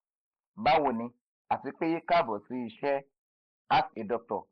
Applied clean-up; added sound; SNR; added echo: neural mask model Resemble Enhance denoiser.